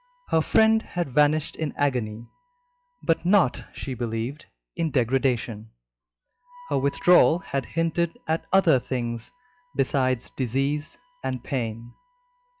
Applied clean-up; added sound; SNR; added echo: classical method log-MMSE.